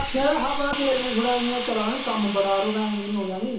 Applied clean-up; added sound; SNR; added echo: none; Hiss; 6 dB; reverberation time 0.7 s.